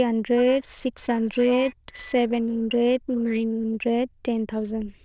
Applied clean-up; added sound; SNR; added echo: neural diffusion model UNIVERSE++.